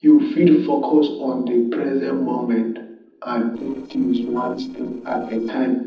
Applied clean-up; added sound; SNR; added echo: neural separator model SepFormer DNS4.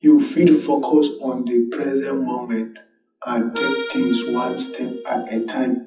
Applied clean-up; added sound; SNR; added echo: classical method WPE with log-MMSE.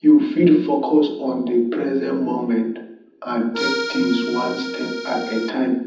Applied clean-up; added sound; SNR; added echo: none; Accordion; 7 dB; reverberation time 0.8 s.